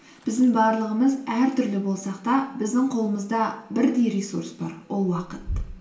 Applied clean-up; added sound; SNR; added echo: none; Toilet flush; 16 dB; reverberation time 1.3 s.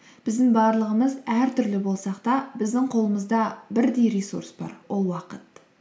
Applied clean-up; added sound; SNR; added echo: none; none; none; none.